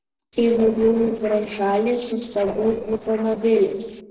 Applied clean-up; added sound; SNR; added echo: neural separator model SepFormer DNS4.